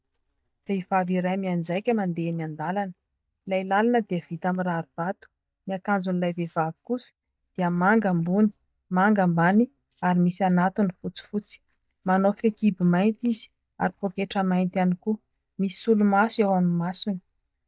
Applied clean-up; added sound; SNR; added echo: neural mask model DeepFilterNet 3.